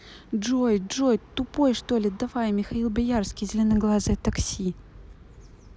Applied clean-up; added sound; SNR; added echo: none; none; none; none.